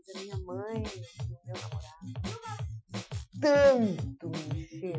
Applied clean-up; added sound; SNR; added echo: classical method Wiener filter.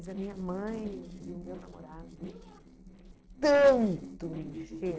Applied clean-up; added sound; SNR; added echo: neural separator model SepFormer DNS4.